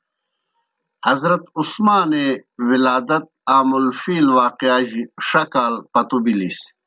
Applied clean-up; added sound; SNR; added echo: none; none; none; none.